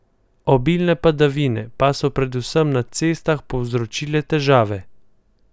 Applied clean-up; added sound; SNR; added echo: none; none; none; none.